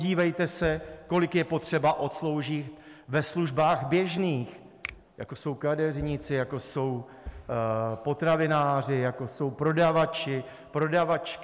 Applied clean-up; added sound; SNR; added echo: none; Boom + Finger snapping; 19 dB; none.